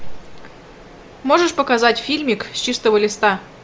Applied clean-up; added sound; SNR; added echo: none; none; none; none.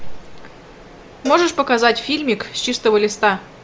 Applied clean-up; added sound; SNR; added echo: none; Cowbell; 18 dB; none.